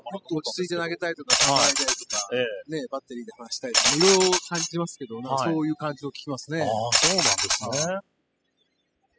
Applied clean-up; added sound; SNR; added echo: classical method spectral subtraction.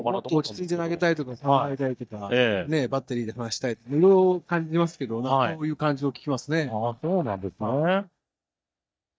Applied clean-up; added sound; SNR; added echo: neural mask model DeepFilterNet 3.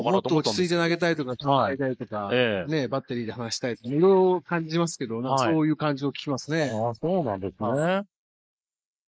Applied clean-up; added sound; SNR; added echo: neural mask model Resemble Enhance denoiser.